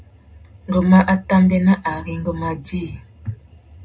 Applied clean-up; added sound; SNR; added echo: none; none; none; reverberation time 0.2 s.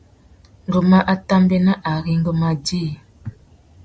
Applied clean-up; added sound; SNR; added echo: none; none; none; none.